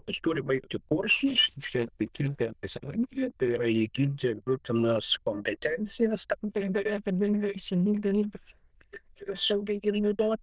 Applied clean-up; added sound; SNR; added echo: neural diffusion model UNIVERSE++.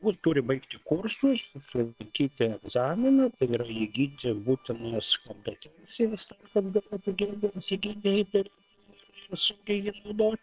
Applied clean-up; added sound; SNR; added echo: neural separator model SepFormer WHAM!.